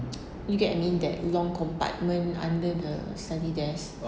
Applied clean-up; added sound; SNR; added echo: none; none; none; none.